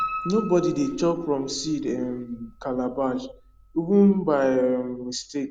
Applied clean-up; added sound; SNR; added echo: none; Piano; 15 dB; none.